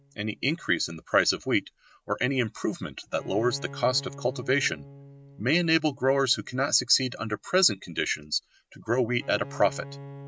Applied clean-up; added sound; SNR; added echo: none; Bowed string instrument; 18 dB; none.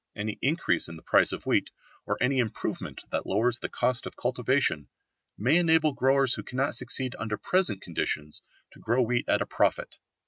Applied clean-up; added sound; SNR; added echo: none; none; none; none.